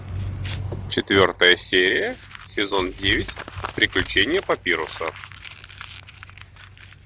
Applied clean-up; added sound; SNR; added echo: none; Crumpling, crinkling; 16 dB; none.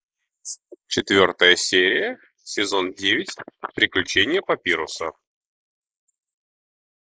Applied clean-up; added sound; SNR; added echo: neural mask model Resemble Enhance denoiser.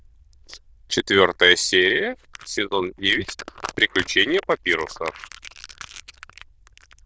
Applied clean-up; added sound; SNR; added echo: neural diffusion model UNIVERSE++.